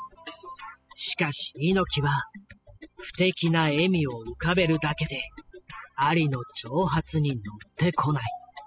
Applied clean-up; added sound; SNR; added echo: classical method spectral subtraction.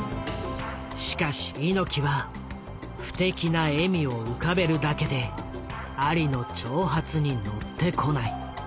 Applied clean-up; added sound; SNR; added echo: none; Fowl + Acoustic guitar; 17 dB; none.